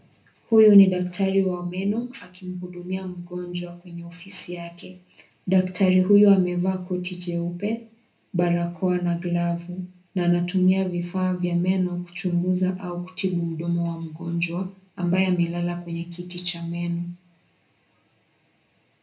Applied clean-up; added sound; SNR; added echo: none; none; none; reverberation time 0.3 s.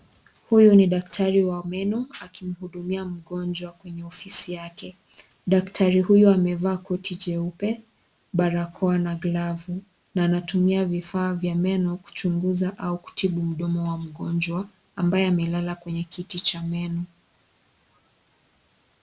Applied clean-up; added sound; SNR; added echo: none; none; none; none.